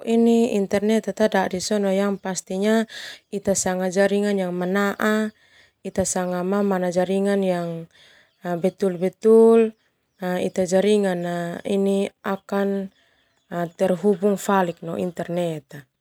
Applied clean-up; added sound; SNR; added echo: none; none; none; none.